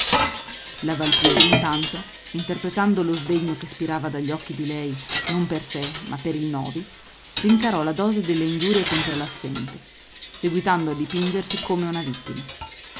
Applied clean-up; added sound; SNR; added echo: none; Chink, clink; 3 dB; none.